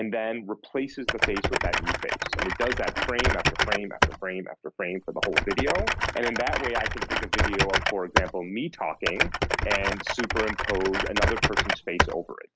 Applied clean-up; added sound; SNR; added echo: none; Typing; -4 dB; none.